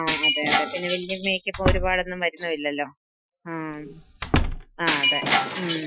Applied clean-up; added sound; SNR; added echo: classical method Wiener filter.